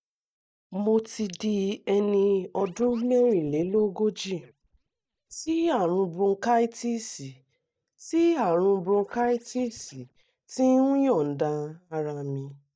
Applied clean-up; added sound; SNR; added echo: neural mask model DeepFilterNet 3.